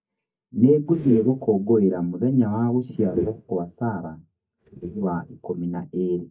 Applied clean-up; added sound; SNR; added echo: neural mask model DeepFilterNet 3.